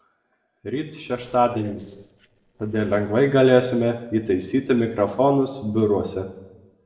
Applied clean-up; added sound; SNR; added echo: neural separator model SepFormer DNS4.